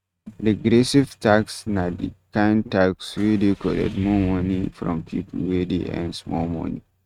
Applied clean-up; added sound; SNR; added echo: neural mask model RNNoise.